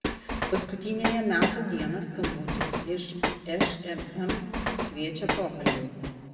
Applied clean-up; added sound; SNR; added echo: none; Train; 0 dB; reverberation time 1.9 s.